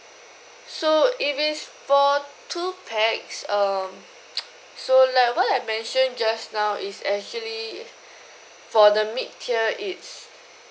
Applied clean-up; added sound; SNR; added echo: none; none; none; none.